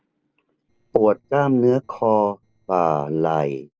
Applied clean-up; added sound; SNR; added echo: neural separator model SepFormer DNS4.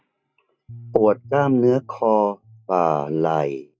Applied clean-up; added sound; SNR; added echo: classical method log-MMSE.